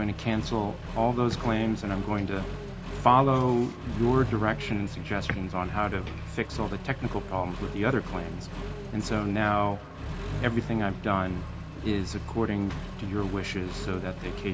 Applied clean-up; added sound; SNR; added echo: none; Accelerating, revving, vroom; 7 dB; none.